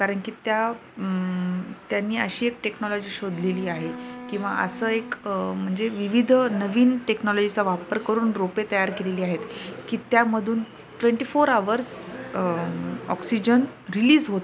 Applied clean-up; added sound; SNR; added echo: none; Bowed string instrument; 15 dB; none.